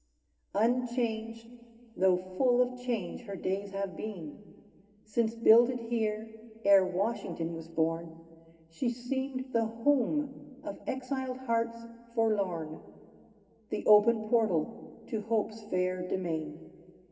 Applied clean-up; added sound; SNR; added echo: none; none; none; reverberation time 2.7 s.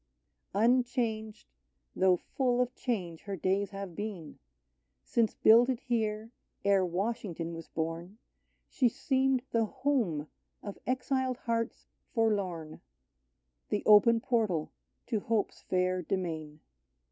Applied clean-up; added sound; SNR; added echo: none; none; none; none.